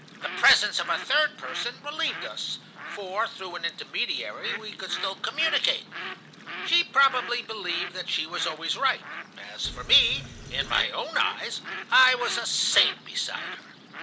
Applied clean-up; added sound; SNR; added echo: none; Sink (filling or washing) + Bird; 12 dB; none.